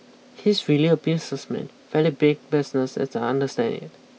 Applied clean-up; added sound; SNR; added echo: none; none; none; none.